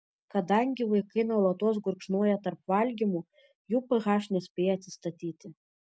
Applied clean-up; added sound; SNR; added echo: none; none; none; none.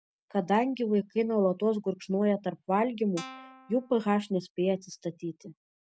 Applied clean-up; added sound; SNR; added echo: none; Guitar; 17 dB; none.